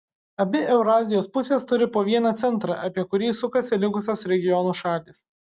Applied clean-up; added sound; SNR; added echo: none; none; none; none.